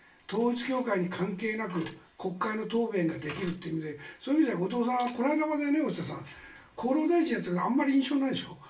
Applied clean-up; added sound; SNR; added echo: none; none; none; reverberation time 0.3 s.